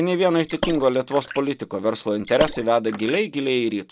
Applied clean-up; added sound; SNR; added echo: none; Water / Splash, splatter; 12 dB; none.